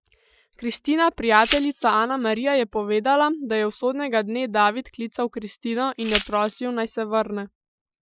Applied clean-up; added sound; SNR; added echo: classical method Wiener filter.